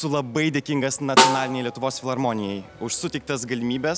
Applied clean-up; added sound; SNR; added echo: none; Snare drum; 0 dB; none.